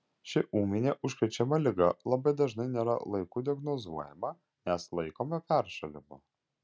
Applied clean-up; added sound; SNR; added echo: none; none; none; none.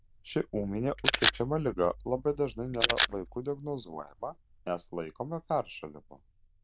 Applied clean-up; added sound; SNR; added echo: neural diffusion model UNIVERSE++.